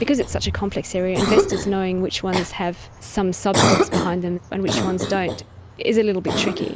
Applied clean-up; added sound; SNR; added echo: none; Cough; 2 dB; none.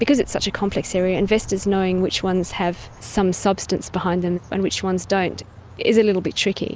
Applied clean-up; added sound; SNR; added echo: none; none; none; none.